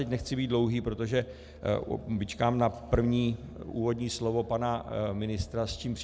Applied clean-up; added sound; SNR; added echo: none; Musical instrument; 19 dB; none.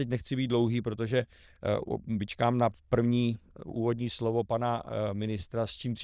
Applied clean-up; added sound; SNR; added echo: neural diffusion model UNIVERSE++.